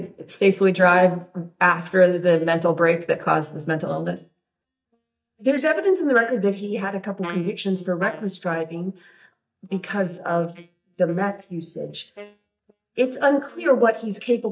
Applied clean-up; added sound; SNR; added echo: neural mask model DeepFilterNet 3.